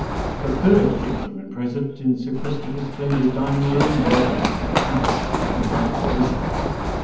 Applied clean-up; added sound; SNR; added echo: none; Run; 1 dB; reverberation time 0.9 s.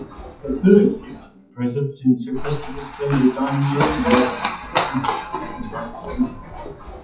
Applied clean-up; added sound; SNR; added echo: classical method WPE with log-MMSE.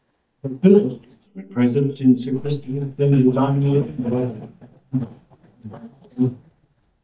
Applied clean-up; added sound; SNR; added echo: neural mask model DeepFilterNet 3.